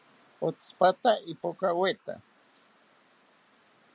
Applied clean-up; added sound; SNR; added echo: none; none; none; none.